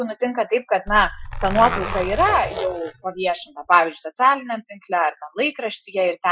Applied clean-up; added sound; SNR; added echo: classical method Wiener filter.